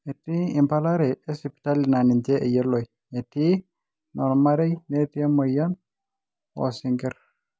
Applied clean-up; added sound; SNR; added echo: none; none; none; none.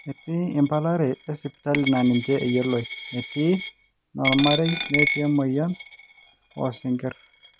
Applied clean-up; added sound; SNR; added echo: none; Coin (dropping); 6 dB; none.